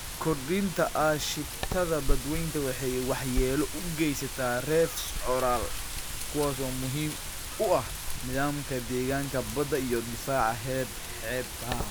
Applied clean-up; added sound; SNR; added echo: none; Wind; 4 dB; none.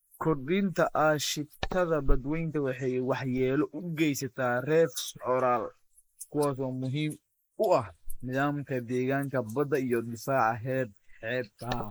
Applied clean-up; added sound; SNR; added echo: neural mask model Resemble Enhance denoiser.